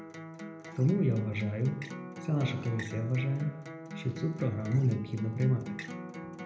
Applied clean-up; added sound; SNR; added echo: none; Acoustic guitar; 9 dB; reverberation time 0.7 s.